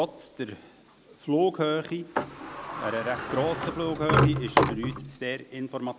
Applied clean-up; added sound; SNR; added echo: none; Sliding door; 0 dB; none.